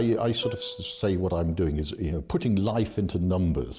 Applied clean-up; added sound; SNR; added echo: none; Plucked string instrument; 14 dB; none.